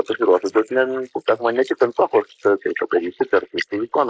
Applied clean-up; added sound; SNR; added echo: neural mask model Resemble Enhance denoiser.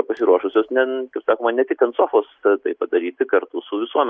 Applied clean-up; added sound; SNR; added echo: none; none; none; none.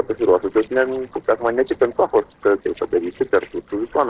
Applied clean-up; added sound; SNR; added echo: neural separator model SepFormer DNS4.